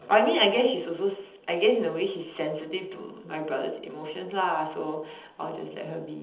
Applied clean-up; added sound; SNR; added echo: none; none; none; reverberation time 1.2 s.